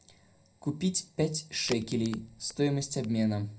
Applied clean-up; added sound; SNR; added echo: none; Crack; 15 dB; reverberation time 0.4 s.